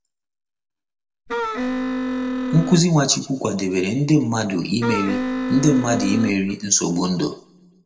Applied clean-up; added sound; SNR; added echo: none; Wind instrument, woodwind instrument; 3 dB; reverberation time 0.5 s.